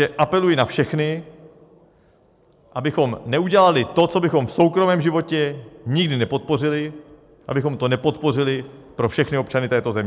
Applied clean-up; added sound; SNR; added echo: none; none; none; none.